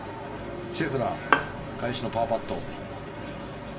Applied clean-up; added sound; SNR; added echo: none; Bowed string instrument; -1 dB; reverberation time 0.2 s.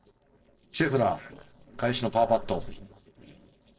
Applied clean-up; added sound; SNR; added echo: neural separator model SepFormer DNS4.